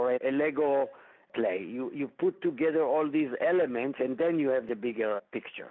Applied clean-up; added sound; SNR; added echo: none; none; none; none.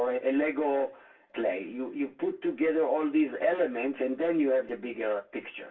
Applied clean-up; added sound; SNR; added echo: none; none; none; reverberation time 0.2 s.